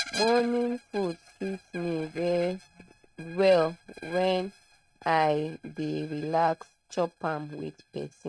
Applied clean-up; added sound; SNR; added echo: neural mask model RNNoise.